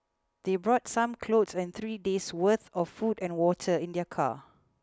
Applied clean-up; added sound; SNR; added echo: none; none; none; none.